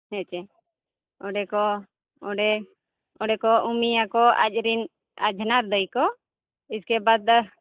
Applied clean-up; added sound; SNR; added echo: neural mask model DeepFilterNet 3.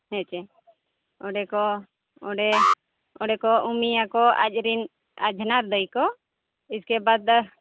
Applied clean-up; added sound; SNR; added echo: none; Alarm; 2 dB; none.